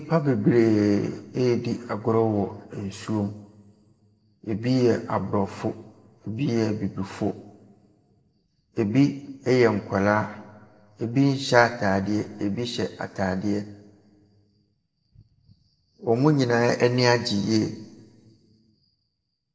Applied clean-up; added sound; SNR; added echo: none; none; none; reverberation time 1.1 s.